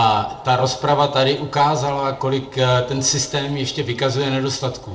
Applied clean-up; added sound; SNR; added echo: none; none; none; reverberation time 0.4 s.